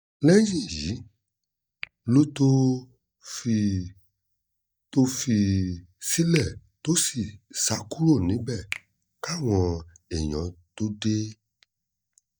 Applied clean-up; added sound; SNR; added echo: neural mask model DeepFilterNet 3.